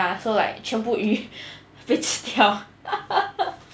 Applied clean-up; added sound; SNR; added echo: none; none; none; none.